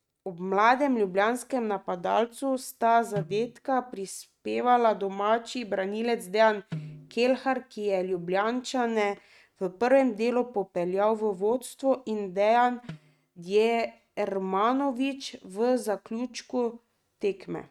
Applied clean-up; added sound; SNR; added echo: neural mask model RNNoise.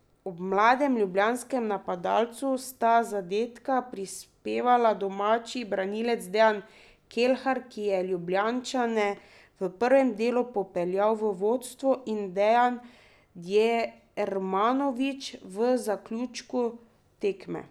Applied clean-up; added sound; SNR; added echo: none; none; none; none.